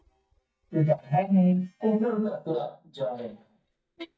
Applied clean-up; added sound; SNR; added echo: neural mask model DeepFilterNet 3.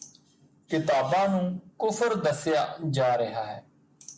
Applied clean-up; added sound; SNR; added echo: none; none; none; none.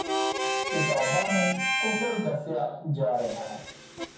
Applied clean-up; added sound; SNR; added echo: none; Harmonica; 0 dB; reverberation time 0.6 s.